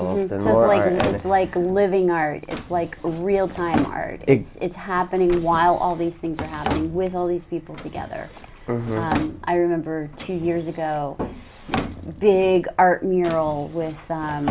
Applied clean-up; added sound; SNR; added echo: none; Drawer open or close; 11 dB; none.